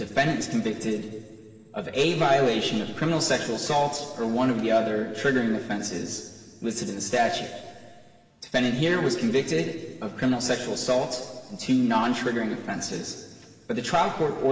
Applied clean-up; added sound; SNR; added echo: none; none; none; reverberation time 2.1 s.